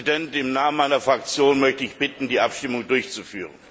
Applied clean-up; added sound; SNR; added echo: none; none; none; none.